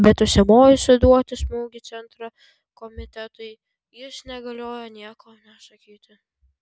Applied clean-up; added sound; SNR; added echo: none; none; none; none.